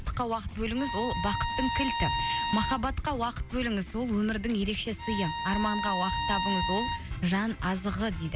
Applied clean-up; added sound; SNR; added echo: none; Bowed string instrument; 3 dB; none.